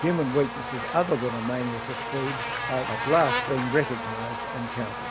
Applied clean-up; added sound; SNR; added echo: none; Buzz; 4 dB; none.